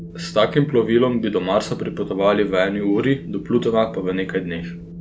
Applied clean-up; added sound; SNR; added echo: none; Wind; 14 dB; none.